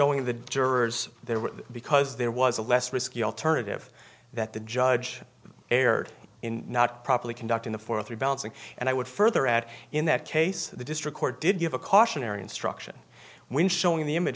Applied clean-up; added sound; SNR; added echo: none; none; none; none.